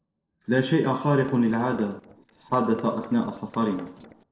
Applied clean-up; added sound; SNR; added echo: neural separator model SepFormer DNS4.